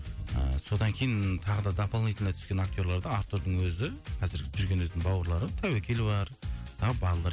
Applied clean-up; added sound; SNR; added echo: none; none; none; none.